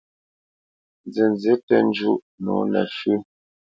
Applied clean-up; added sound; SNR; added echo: none; none; none; none.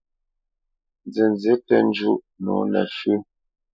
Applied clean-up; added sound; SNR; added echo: neural mask model Resemble Enhance denoiser.